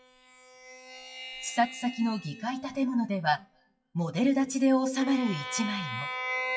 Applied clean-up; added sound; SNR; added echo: classical method WPE with log-MMSE.